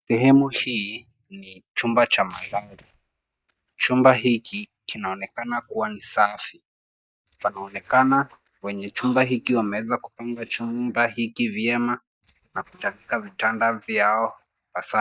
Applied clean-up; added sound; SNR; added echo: neural mask model DeepFilterNet 3.